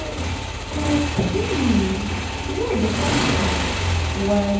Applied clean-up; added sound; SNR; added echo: none; Motorcycle; -1 dB; reverberation time 0.9 s.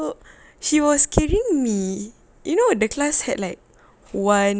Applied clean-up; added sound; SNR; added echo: none; none; none; none.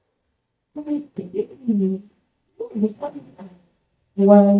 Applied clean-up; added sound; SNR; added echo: neural mask model DeepFilterNet 3.